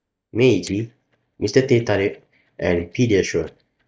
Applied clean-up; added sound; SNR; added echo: neural mask model DeepFilterNet 3.